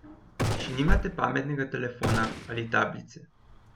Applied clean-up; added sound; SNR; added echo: none; Gunshot, gunfire + Slam / Car; 1 dB; none.